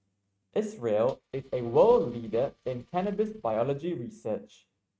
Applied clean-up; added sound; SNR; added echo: neural mask model RNNoise.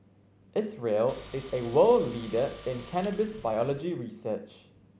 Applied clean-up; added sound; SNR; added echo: none; Car; 18 dB; none.